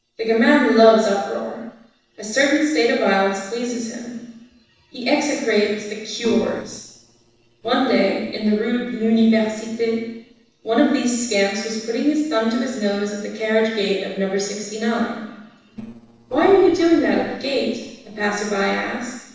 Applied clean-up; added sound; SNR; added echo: neural separator model SepFormer DNS4.